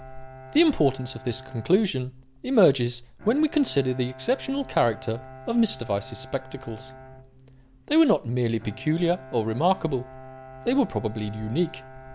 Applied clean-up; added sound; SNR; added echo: none; Bowed string instrument; 19 dB; none.